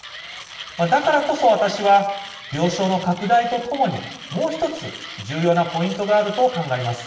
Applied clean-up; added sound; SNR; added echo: none; Mechanisms; 15 dB; reverberation time 1.2 s.